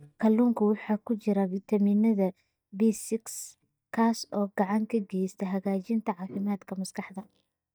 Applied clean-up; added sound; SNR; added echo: neural mask model DeepFilterNet 3.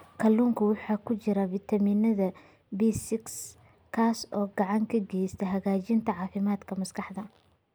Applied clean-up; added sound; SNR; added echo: none; none; none; none.